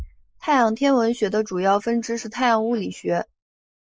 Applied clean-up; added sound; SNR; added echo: neural mask model Resemble Enhance denoiser.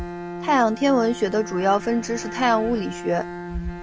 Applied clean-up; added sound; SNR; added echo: none; Bowed string instrument; 11 dB; none.